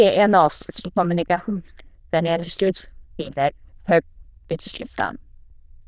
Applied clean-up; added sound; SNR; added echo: neural diffusion model UNIVERSE++.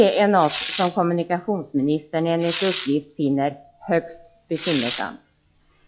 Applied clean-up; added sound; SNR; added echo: classical method log-MMSE.